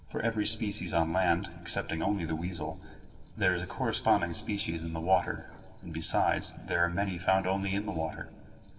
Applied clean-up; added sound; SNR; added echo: none; none; none; reverberation time 1.9 s.